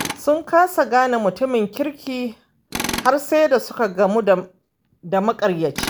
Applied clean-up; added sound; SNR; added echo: none; Tools; 14 dB; none.